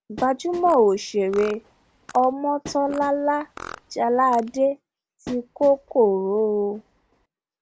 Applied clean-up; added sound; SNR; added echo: none; Fart + Train; 19 dB; none.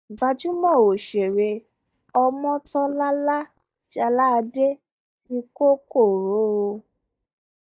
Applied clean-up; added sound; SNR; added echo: neural mask model DeepFilterNet 3.